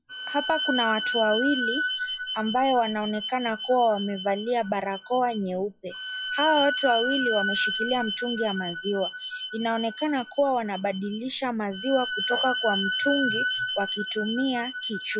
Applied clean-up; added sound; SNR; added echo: classical method log-MMSE.